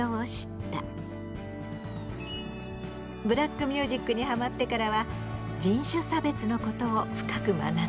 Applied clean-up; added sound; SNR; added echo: none; none; none; none.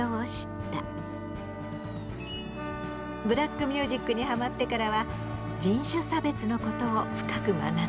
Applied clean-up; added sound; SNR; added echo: none; Trumpet; 11 dB; none.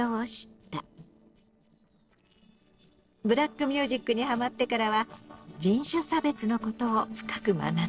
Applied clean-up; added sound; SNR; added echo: neural separator model SepFormer DNS4.